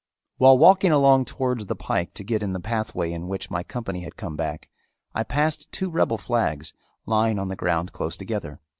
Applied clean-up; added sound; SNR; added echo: none; none; none; none.